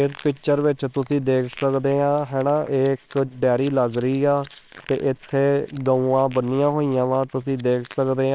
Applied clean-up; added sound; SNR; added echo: neural separator model SepFormer WHAMR!.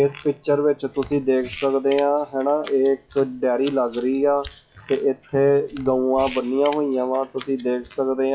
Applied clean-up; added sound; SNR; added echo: classical method WPE with log-MMSE.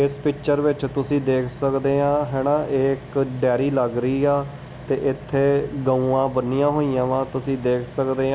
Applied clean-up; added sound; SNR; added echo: none; none; none; none.